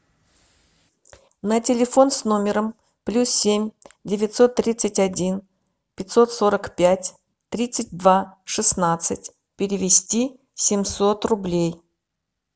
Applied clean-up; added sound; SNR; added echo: none; none; none; none.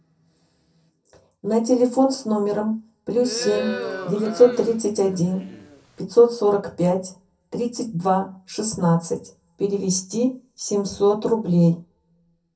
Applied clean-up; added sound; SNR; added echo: none; Crowd; 10 dB; reverberation time 0.3 s.